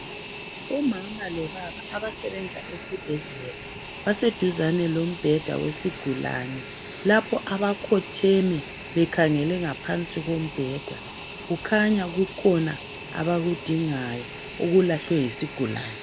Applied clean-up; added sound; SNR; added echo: none; Fixed-wing aircraft, airplane; 12 dB; none.